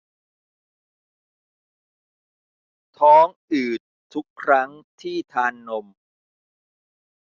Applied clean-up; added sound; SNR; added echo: none; none; none; none.